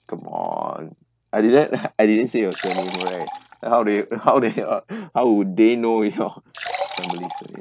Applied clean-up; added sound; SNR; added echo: none; Liquid; 14 dB; none.